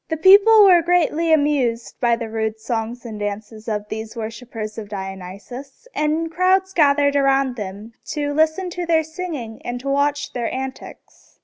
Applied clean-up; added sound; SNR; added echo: none; none; none; none.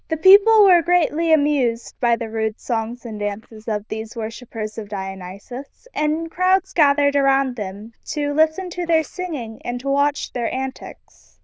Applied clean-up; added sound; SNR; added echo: neural diffusion model UNIVERSE++.